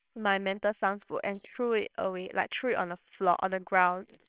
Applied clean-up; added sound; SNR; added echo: neural separator model SepFormer WHAMR!.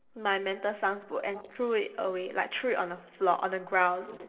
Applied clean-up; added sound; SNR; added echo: neural separator model SepFormer DNS4.